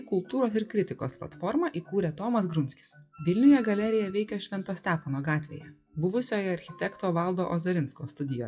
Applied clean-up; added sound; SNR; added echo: classical method WPE with log-MMSE.